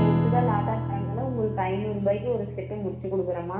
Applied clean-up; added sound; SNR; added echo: none; Strum; 0 dB; reverberation time 1.0 s.